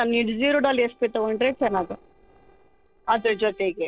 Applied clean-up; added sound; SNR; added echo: neural separator model SepFormer DNS4.